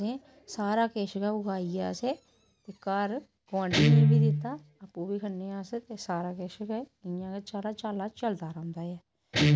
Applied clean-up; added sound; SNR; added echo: none; Guitar; -2 dB; none.